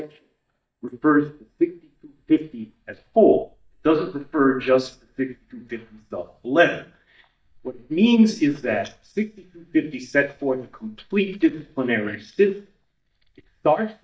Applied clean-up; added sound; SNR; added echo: neural mask model DeepFilterNet 3.